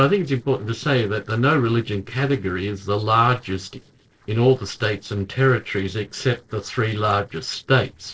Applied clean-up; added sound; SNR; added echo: neural separator model SepFormer DNS4.